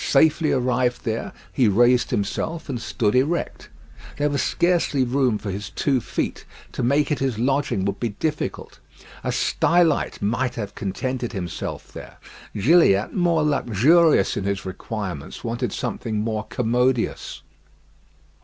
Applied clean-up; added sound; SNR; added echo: none; none; none; none.